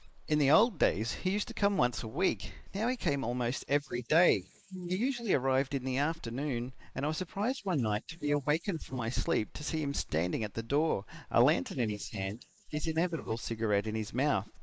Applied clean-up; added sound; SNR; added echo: neural mask model Resemble Enhance denoiser.